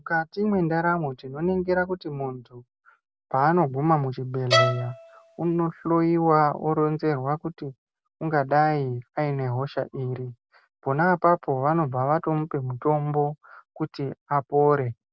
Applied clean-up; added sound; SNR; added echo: none; Bowed string instrument; 3 dB; none.